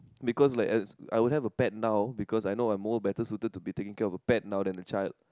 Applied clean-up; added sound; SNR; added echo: none; none; none; none.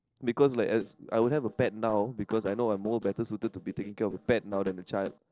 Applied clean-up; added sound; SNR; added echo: neural separator model SepFormer DNS4.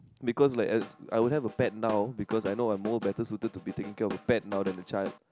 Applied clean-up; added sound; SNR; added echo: none; Drum / Drum kit; 14 dB; none.